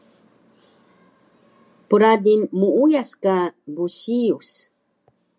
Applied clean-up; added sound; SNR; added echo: none; none; none; none.